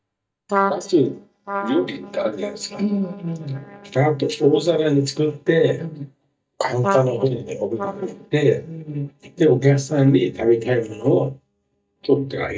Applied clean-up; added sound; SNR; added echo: neural mask model DeepFilterNet 3.